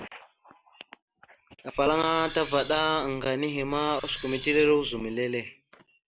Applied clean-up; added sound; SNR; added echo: none; Cutlery, silverware; 6 dB; none.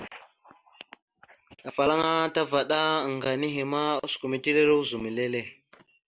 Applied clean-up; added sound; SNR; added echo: none; none; none; none.